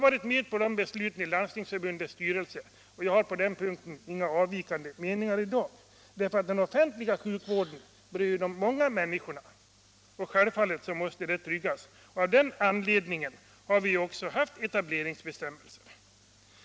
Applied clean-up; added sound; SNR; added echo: none; none; none; none.